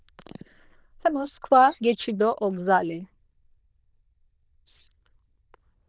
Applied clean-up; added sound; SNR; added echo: neural diffusion model UNIVERSE++.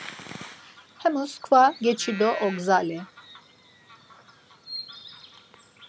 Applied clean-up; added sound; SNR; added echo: none; Bird vocalization, bird call, bird song; 16 dB; none.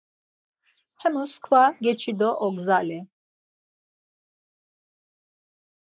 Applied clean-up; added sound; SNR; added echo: neural mask model Resemble Enhance denoiser.